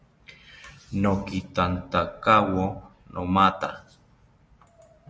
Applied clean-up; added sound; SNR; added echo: none; none; none; none.